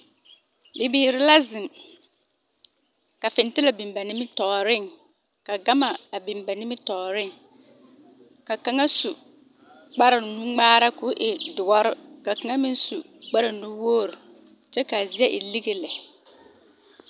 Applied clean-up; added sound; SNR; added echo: none; none; none; none.